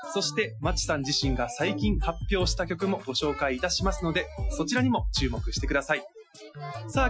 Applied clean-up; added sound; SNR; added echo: classical method Wiener filter.